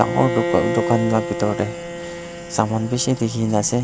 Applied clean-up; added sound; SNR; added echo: none; Bowed string instrument; 6 dB; none.